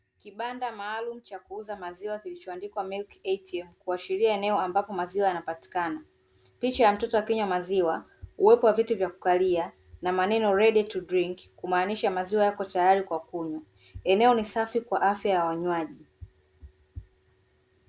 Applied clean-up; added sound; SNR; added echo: none; none; none; none.